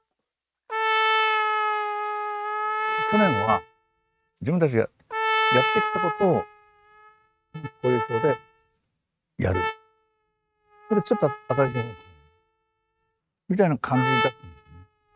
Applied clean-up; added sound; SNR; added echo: neural mask model RNNoise.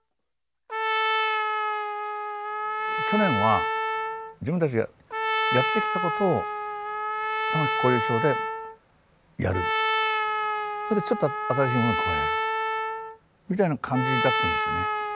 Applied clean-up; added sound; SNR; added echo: none; Trumpet; -2 dB; none.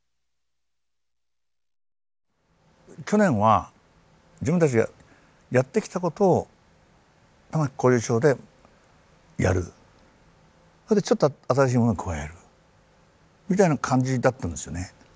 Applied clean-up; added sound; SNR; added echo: none; none; none; none.